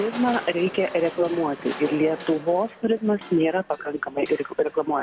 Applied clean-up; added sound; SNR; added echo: none; Crushing; 15 dB; none.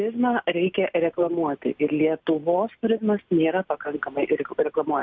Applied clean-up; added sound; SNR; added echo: none; none; none; none.